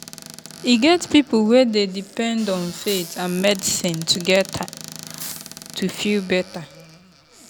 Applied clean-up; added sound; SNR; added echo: none; Fireworks + Squeak / Cupboard open or close; 16 dB; none.